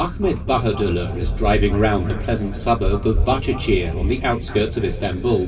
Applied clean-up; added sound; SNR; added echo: none; none; none; reverberation time 3.0 s.